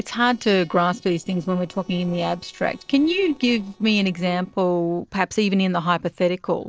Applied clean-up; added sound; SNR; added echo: neural separator model SepFormer DNS4.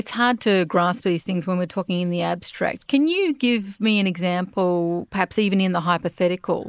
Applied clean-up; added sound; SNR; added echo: neural mask model Resemble Enhance denoiser.